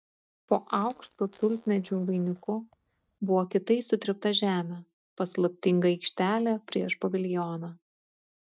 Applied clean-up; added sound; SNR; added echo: neural mask model DeepFilterNet 3.